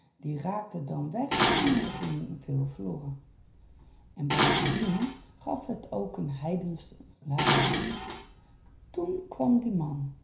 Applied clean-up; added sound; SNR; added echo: none; Dishes, pots, and pans; 0 dB; reverberation time 0.5 s.